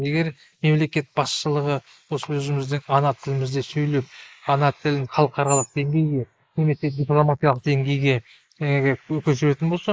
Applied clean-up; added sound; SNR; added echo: neural mask model Resemble Enhance denoiser.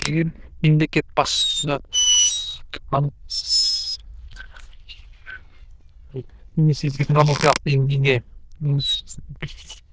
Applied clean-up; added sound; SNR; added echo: neural diffusion model UNIVERSE++.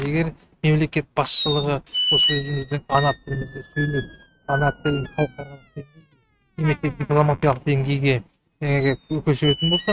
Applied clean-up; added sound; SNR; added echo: neural mask model RNNoise.